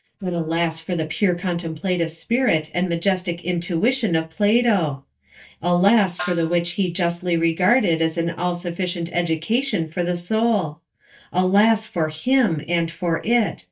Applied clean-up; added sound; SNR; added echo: neural mask model DeepFilterNet 3.